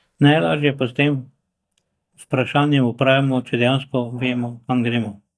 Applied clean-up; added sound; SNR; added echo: neural mask model DeepFilterNet 3.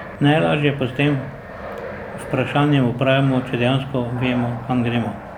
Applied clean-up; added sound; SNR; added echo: none; Fixed-wing aircraft, airplane; 13 dB; none.